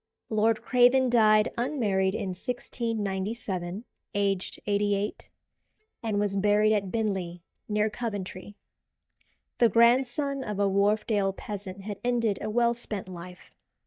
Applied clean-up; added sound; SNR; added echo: neural mask model DeepFilterNet 3.